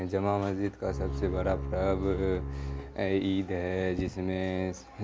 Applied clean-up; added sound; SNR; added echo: none; Bowed string instrument; 5 dB; none.